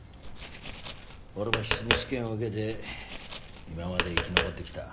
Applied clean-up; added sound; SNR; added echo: none; Tap; -2 dB; none.